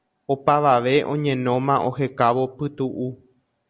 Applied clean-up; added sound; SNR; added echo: none; none; none; none.